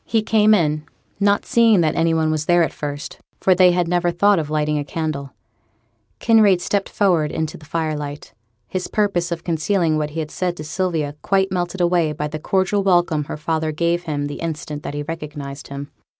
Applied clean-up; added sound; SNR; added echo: none; none; none; none.